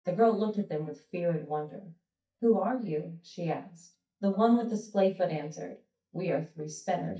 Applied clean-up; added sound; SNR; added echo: neural mask model DeepFilterNet 3.